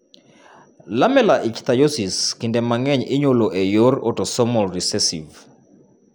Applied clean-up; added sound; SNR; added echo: none; none; none; none.